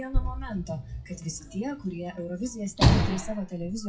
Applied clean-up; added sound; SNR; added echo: classical method WPE with log-MMSE.